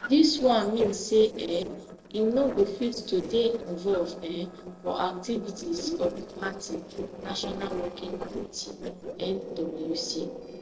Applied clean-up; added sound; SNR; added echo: neural separator model SepFormer DNS4.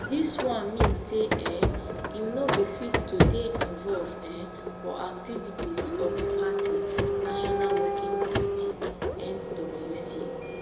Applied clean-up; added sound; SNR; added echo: none; Printer; -5 dB; reverberation time 0.8 s.